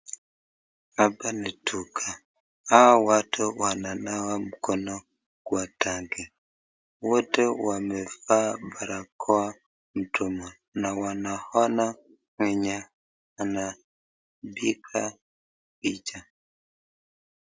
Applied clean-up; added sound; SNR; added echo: none; none; none; none.